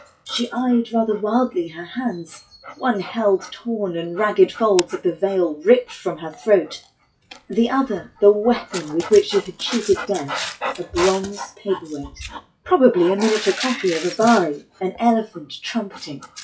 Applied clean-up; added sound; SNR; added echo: classical method WPE with log-MMSE.